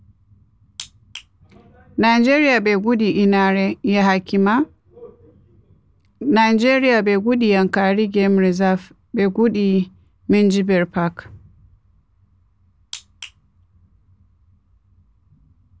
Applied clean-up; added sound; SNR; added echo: none; none; none; none.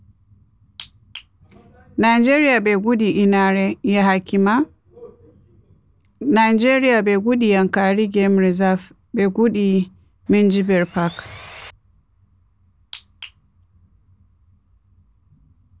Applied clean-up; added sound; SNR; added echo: none; Sawing; 19 dB; none.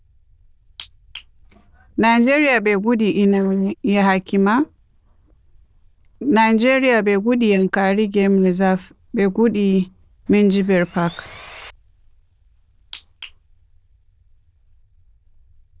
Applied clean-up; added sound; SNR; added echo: neural diffusion model UNIVERSE++.